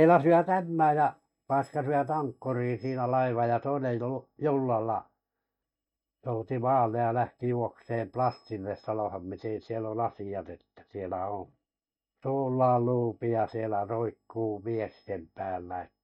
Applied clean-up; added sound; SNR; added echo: neural mask model DeepFilterNet 3.